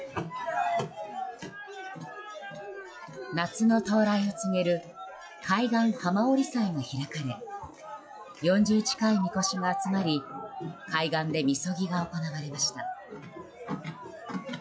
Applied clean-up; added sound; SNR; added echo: classical method log-MMSE.